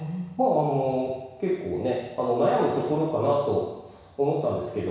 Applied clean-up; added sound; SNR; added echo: none; none; none; reverberation time 1.1 s.